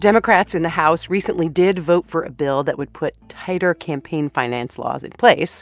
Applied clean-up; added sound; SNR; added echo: none; none; none; none.